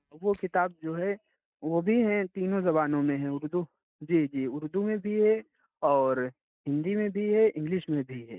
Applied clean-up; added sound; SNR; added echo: neural mask model DeepFilterNet 3.